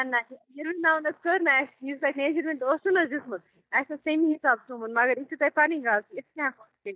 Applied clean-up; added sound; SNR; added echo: neural mask model DeepFilterNet 3.